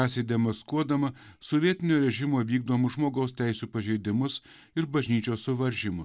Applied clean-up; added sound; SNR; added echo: none; none; none; none.